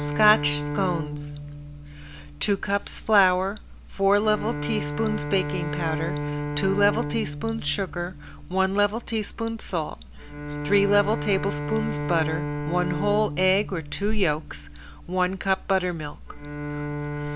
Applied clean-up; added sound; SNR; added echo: none; Bowed string instrument; 6 dB; none.